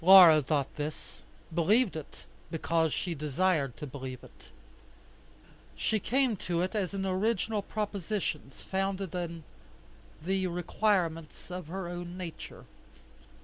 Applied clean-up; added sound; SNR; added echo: none; none; none; none.